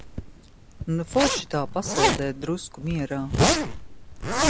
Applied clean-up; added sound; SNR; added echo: none; Zipper (clothing); -2 dB; none.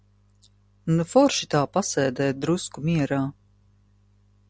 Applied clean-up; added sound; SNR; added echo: none; none; none; none.